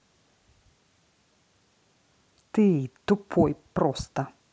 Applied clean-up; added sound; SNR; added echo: none; none; none; none.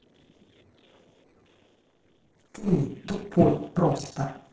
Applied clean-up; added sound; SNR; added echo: neural separator model SepFormer DNS4.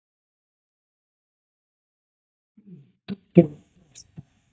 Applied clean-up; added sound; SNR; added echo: neural mask model DeepFilterNet 3.